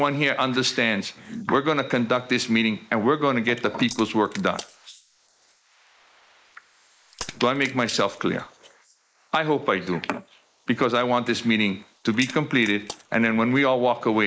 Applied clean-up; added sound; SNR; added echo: neural mask model Resemble Enhance denoiser.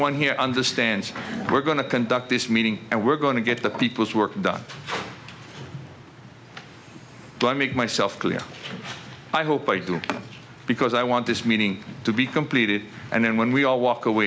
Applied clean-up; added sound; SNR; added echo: none; none; none; none.